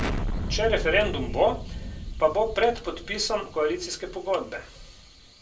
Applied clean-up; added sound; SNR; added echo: none; Explosion; 6 dB; reverberation time 0.2 s.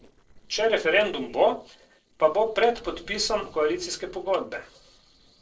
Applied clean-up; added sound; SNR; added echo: neural separator model SepFormer DNS4.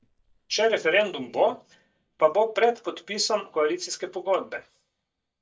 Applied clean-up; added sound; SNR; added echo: neural mask model DeepFilterNet 3.